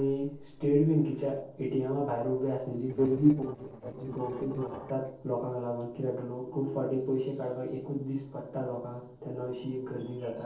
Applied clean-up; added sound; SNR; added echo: neural separator model SepFormer DNS4.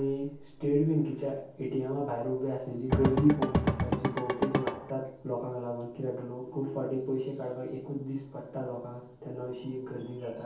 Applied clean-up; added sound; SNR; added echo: none; Drum / Drum kit; -3 dB; reverberation time 0.6 s.